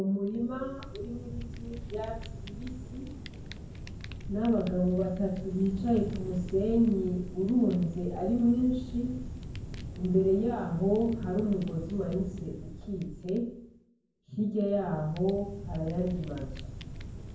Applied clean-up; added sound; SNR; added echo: none; Fire; 10 dB; reverberation time 0.9 s.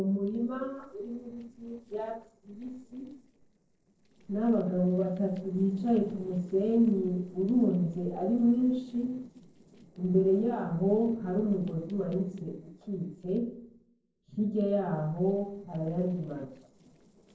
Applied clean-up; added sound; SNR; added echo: neural separator model SepFormer DNS4.